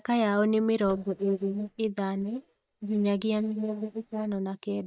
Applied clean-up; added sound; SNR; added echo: neural mask model DeepFilterNet 3.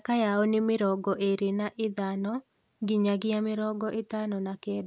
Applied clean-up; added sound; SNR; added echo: none; none; none; none.